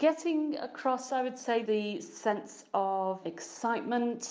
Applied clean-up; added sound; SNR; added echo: none; none; none; none.